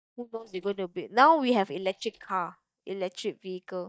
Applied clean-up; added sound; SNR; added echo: neural mask model DeepFilterNet 3.